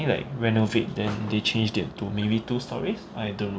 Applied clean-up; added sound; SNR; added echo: none; none; none; none.